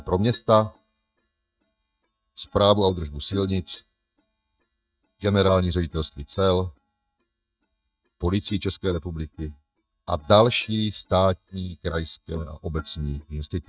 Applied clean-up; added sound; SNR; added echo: neural mask model DeepFilterNet 3.